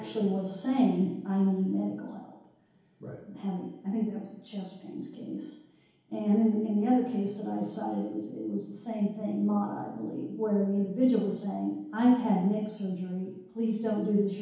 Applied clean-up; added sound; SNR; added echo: none; none; none; reverberation time 2.2 s.